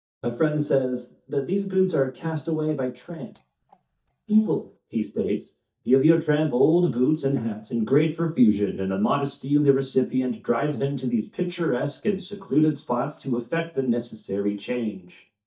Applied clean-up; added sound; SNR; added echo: neural mask model DeepFilterNet 3.